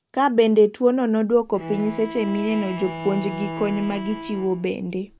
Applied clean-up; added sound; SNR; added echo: none; Bowed string instrument; 11 dB; none.